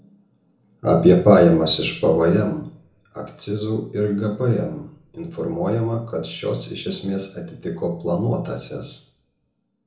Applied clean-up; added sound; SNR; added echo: none; none; none; reverberation time 0.7 s.